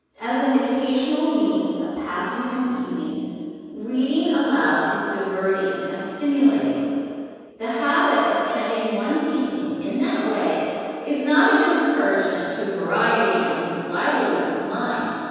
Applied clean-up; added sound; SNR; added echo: none; Bowed string instrument; 18 dB; reverberation time 2.1 s.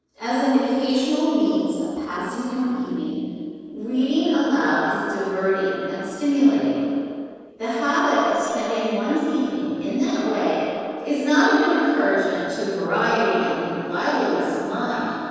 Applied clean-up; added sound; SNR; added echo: neural separator model SepFormer DNS4.